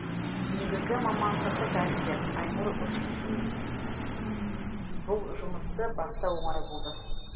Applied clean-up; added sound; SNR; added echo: none; Truck; -3 dB; reverberation time 2.4 s.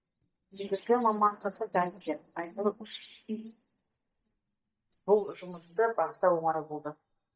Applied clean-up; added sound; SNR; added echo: neural mask model DeepFilterNet 3.